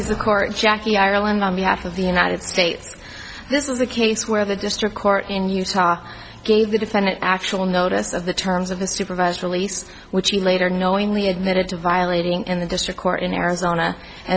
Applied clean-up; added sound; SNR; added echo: none; none; none; none.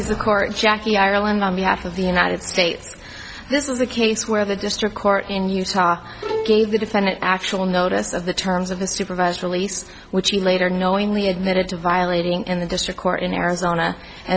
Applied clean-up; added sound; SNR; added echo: none; Bowed string instrument; 8 dB; none.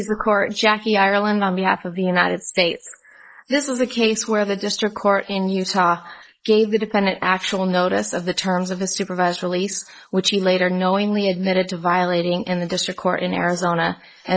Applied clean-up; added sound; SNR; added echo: neural mask model Resemble Enhance denoiser.